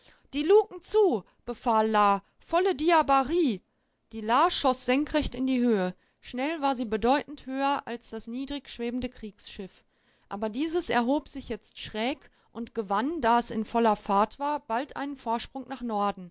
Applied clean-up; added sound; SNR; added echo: none; none; none; none.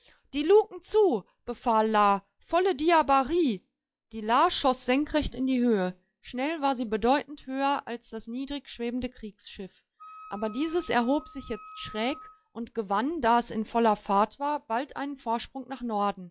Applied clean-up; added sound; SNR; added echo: classical method log-MMSE.